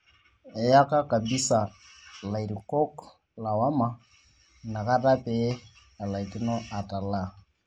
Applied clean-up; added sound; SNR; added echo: none; none; none; none.